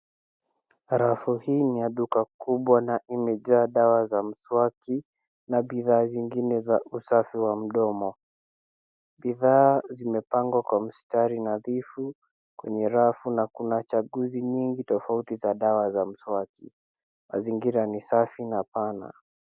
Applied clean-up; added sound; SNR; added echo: none; none; none; none.